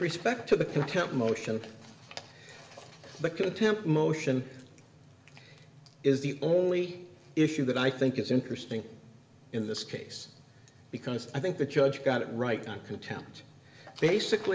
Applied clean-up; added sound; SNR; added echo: none; none; none; reverberation time 0.7 s.